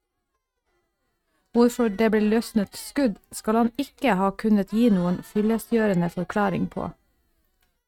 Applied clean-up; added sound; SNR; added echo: neural mask model RNNoise.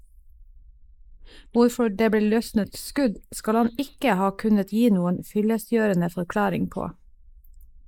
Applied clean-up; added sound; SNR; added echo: neural mask model Resemble Enhance denoiser.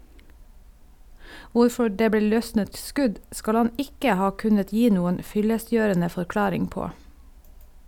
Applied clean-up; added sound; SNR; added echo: none; none; none; none.